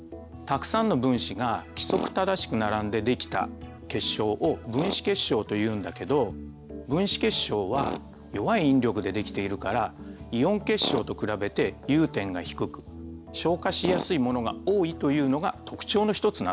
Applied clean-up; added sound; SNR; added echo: none; Tools; 15 dB; none.